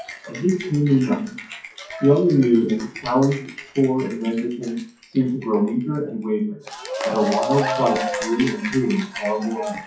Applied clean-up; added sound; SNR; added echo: classical method WPE with log-MMSE.